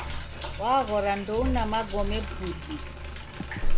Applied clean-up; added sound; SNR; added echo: none; Sink (filling or washing); -1 dB; none.